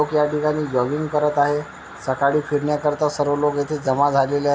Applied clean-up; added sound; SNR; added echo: none; none; none; none.